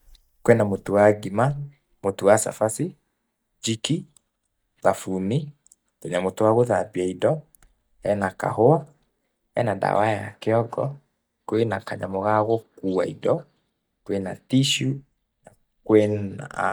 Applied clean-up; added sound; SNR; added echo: neural mask model DeepFilterNet 3.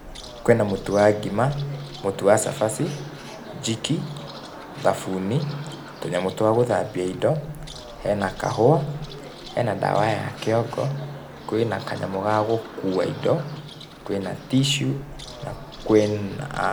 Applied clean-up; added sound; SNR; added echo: none; Bird; 15 dB; none.